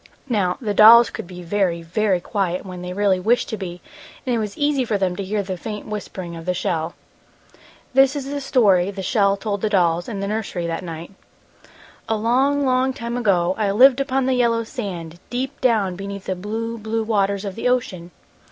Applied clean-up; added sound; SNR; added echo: none; none; none; none.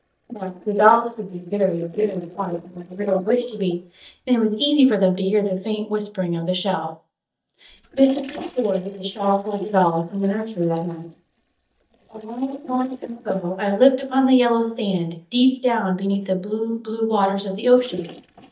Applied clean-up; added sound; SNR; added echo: neural mask model DeepFilterNet 3.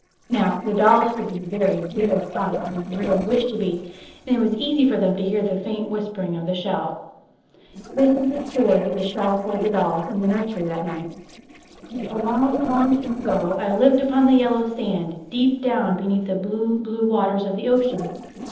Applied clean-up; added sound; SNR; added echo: neural separator model SepFormer DNS4.